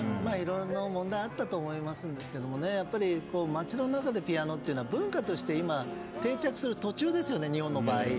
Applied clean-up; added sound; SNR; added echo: none; none; none; none.